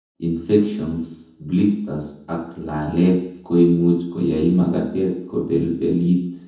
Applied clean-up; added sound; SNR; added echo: none; none; none; reverberation time 0.7 s.